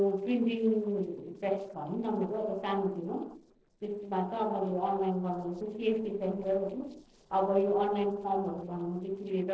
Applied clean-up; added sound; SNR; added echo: neural separator model SepFormer DNS4.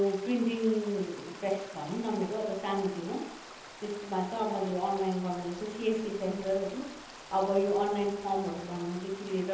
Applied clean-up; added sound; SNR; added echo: none; Stream; 16 dB; reverberation time 0.9 s.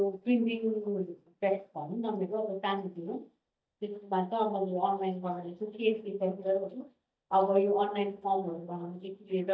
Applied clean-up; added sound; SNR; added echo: neural mask model DeepFilterNet 3.